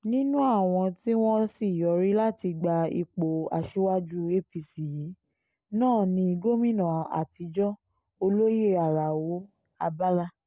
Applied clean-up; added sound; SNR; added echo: none; none; none; none.